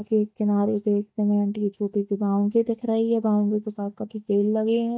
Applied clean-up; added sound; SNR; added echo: neural mask model DeepFilterNet 3.